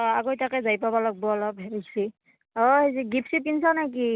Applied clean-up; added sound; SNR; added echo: none; none; none; none.